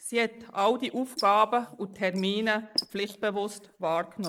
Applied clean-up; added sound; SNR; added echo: neural mask model Resemble Enhance denoiser.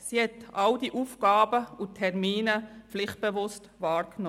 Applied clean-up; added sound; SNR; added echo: none; none; none; none.